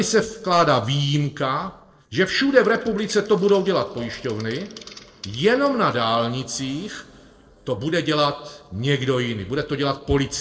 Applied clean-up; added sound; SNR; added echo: neural separator model SepFormer DNS4.